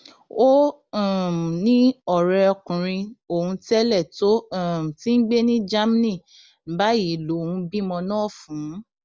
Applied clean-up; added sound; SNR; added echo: none; none; none; none.